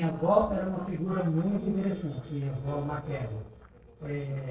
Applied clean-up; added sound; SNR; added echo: neural separator model SepFormer DNS4.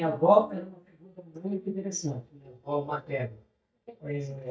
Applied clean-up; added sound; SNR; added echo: neural mask model DeepFilterNet 3.